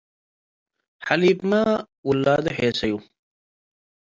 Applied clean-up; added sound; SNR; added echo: none; none; none; none.